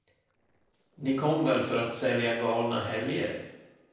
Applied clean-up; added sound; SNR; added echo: neural separator model SepFormer DNS4.